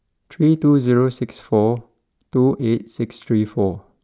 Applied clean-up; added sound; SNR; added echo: none; none; none; none.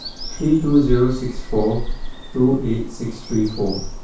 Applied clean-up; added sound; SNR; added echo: none; Bird vocalization, bird call, bird song; 5 dB; reverberation time 0.3 s.